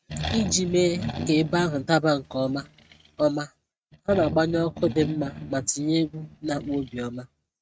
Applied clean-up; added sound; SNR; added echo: neural mask model RNNoise.